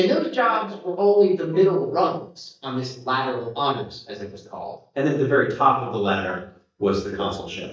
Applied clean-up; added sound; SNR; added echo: neural mask model DeepFilterNet 3.